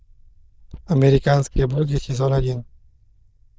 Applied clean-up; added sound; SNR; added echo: neural diffusion model UNIVERSE++.